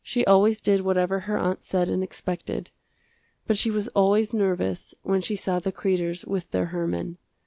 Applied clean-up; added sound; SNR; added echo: none; none; none; none.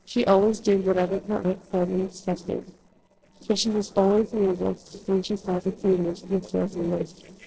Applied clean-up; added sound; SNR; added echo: neural separator model SepFormer DNS4.